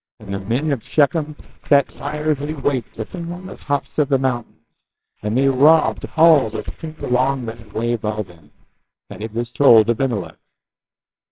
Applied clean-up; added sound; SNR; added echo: neural separator model SepFormer WHAMR!.